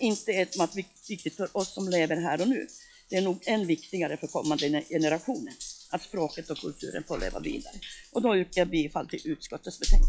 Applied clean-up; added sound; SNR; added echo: classical method log-MMSE.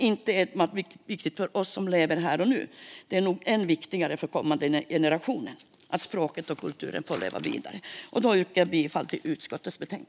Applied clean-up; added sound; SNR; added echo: none; none; none; none.